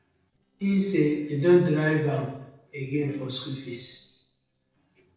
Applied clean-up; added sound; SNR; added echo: neural separator model SepFormer DNS4.